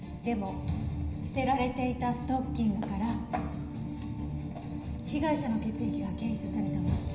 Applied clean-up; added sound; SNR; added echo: none; Fireworks; 18 dB; reverberation time 0.9 s.